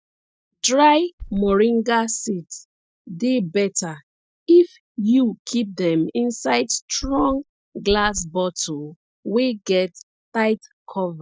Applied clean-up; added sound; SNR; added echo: neural mask model DeepFilterNet 3.